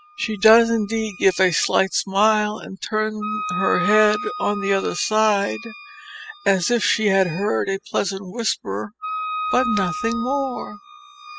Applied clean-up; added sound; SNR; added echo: classical method spectral subtraction.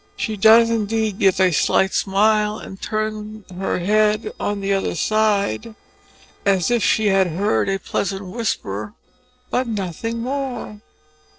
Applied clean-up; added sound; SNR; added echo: neural separator model SepFormer DNS4.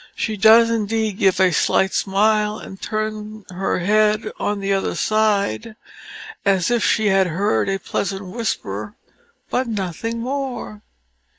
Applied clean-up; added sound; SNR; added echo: neural mask model Resemble Enhance denoiser.